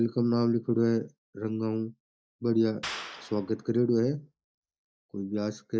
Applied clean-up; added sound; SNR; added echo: neural mask model DeepFilterNet 3.